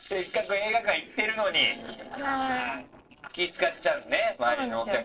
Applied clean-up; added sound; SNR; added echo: neural separator model SepFormer DNS4.